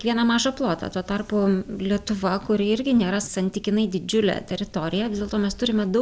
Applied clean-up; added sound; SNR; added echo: none; none; none; none.